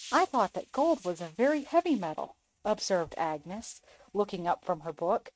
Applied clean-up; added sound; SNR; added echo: neural mask model RNNoise.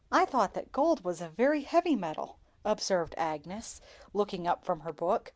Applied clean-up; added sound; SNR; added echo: none; none; none; none.